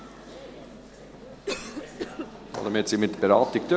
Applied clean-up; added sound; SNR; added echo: none; Cough; 12 dB; none.